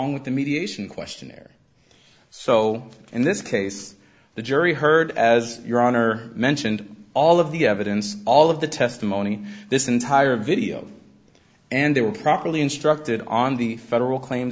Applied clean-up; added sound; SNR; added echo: none; none; none; none.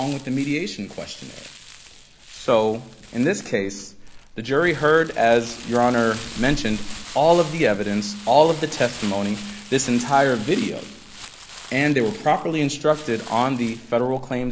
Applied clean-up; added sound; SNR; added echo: none; Crumpling, crinkling; 16 dB; none.